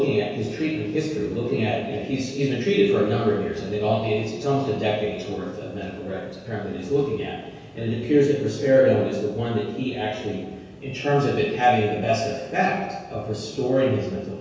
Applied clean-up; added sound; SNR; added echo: none; none; none; reverberation time 1.2 s.